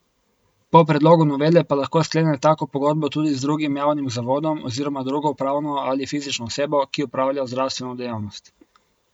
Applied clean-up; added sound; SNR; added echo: none; none; none; none.